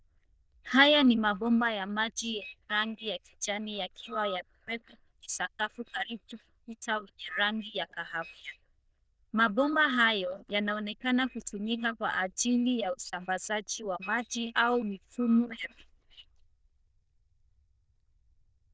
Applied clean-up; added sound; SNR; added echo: neural diffusion model UNIVERSE++.